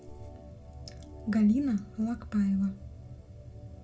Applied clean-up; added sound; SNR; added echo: none; Organ; 20 dB; reverberation time 0.2 s.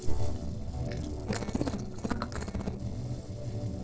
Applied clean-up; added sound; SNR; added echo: neural separator model SepFormer DNS4.